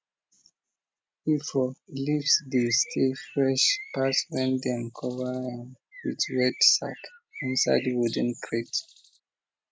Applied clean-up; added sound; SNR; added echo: none; Bird; 15 dB; none.